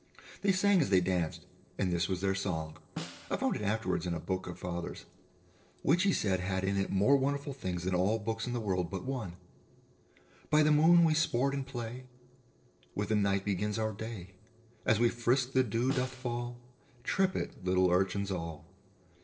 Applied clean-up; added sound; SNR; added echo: neural separator model SepFormer DNS4.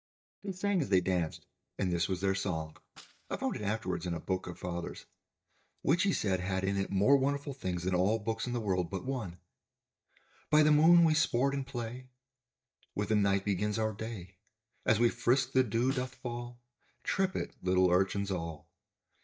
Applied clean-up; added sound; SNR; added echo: neural mask model DeepFilterNet 3.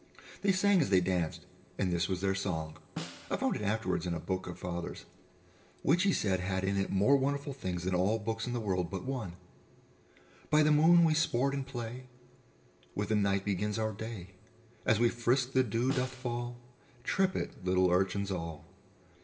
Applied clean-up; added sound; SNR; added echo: none; Snare drum; 15 dB; reverberation time 0.9 s.